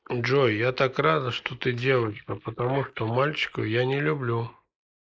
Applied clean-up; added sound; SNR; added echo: neural mask model Resemble Enhance denoiser.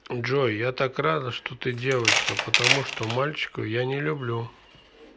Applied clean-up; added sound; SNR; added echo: none; Tools; -1 dB; none.